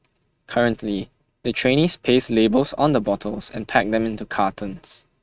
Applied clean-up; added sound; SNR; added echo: neural mask model RNNoise.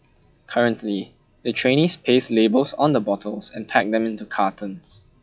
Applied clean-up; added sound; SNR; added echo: classical method log-MMSE.